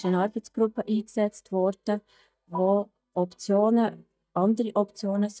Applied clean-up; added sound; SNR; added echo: neural mask model DeepFilterNet 3.